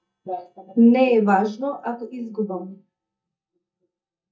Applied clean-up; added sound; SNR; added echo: neural mask model DeepFilterNet 3.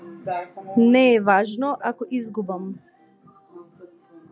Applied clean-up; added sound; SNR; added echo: none; none; none; none.